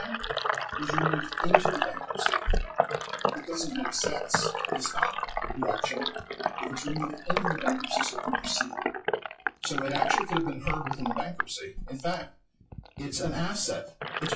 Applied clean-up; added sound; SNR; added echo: classical method WPE with log-MMSE.